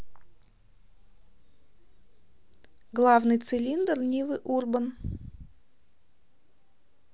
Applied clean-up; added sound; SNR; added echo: none; none; none; none.